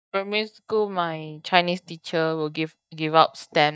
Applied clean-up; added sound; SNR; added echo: neural mask model DeepFilterNet 3.